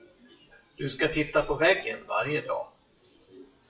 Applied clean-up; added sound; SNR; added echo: classical method WPE with log-MMSE.